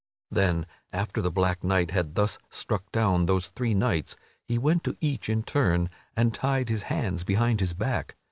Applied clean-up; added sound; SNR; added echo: none; none; none; none.